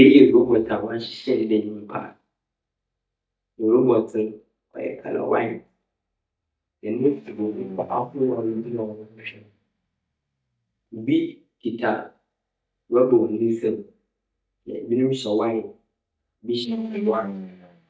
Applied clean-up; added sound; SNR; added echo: neural mask model DeepFilterNet 3.